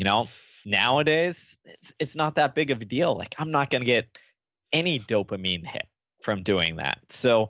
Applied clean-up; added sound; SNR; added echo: none; none; none; none.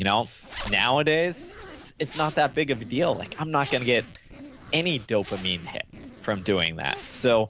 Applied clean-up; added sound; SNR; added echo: none; Zipper (clothing); 17 dB; none.